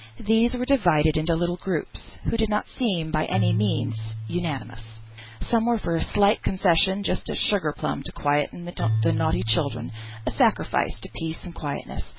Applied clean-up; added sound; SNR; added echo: none; Keyboard (musical); 8 dB; none.